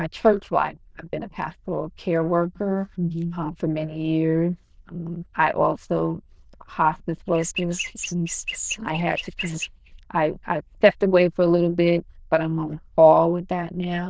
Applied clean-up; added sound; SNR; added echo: neural diffusion model UNIVERSE++.